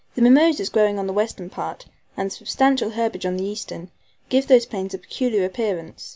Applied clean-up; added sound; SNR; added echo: none; none; none; none.